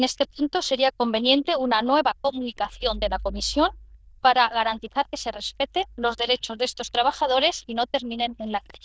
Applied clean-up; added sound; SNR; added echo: neural diffusion model UNIVERSE++.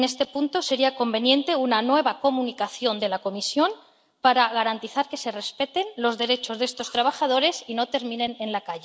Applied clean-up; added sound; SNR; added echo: none; none; none; none.